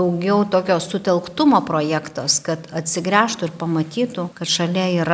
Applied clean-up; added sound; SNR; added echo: none; none; none; none.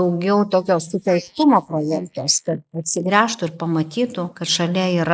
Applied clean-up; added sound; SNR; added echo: neural mask model Resemble Enhance denoiser.